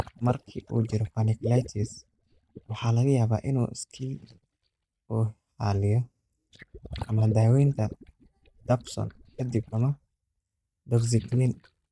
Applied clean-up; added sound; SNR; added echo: neural mask model DeepFilterNet 3.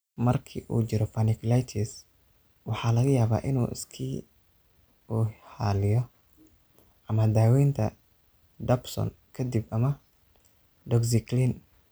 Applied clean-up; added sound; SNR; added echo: none; none; none; none.